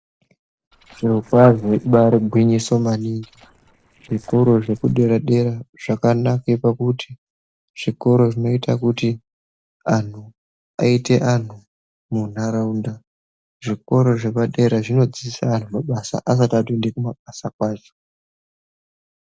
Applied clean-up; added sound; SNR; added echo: neural separator model SepFormer DNS4.